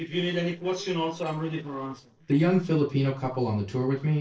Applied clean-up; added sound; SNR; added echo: neural separator model SepFormer DNS4.